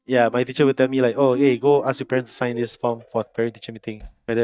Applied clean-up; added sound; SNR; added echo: neural mask model DeepFilterNet 3.